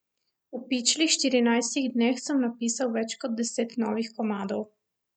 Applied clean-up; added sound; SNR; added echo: none; none; none; none.